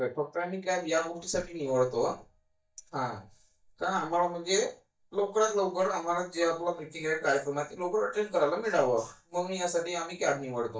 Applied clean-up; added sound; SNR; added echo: neural mask model DeepFilterNet 3.